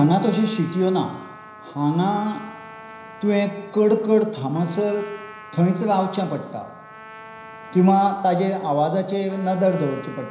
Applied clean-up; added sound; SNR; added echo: none; Trumpet; 20 dB; reverberation time 0.9 s.